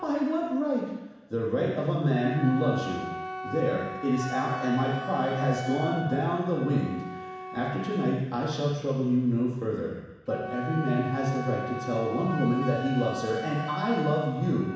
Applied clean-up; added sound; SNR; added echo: none; Wind instrument, woodwind instrument; 10 dB; reverberation time 1.1 s.